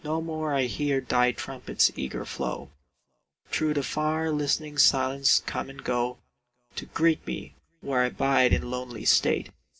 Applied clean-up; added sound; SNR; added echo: none; none; none; reverberation time 0.3 s.